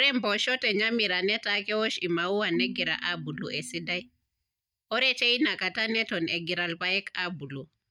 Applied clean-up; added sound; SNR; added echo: neural mask model DeepFilterNet 3.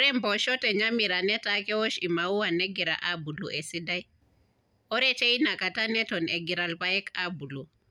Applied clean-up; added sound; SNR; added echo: none; none; none; none.